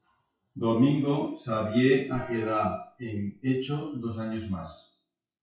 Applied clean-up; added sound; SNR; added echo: classical method WPE with log-MMSE.